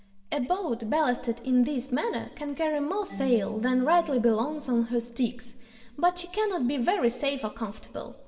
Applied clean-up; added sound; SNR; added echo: none; Marimba, xylophone / Wood; 19 dB; reverberation time 2.2 s.